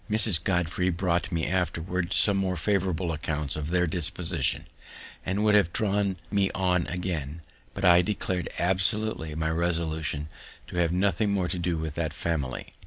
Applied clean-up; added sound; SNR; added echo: none; none; none; none.